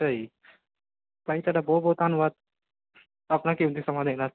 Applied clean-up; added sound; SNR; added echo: none; none; none; none.